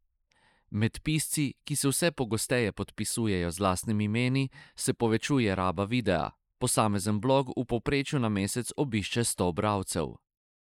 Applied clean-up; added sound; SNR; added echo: neural mask model Resemble Enhance denoiser.